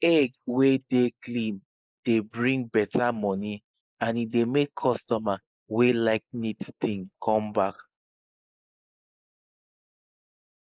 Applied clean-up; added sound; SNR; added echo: neural mask model Resemble Enhance denoiser.